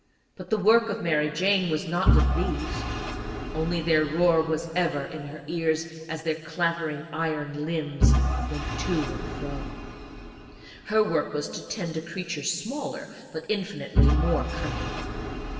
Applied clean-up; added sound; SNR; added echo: none; Engine / Vehicle; 1 dB; reverberation time 2.3 s.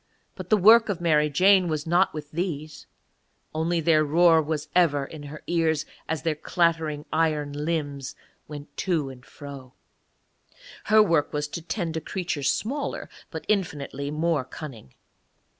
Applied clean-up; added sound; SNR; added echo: none; none; none; none.